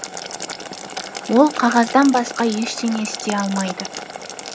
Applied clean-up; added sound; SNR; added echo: none; Boiling; 10 dB; none.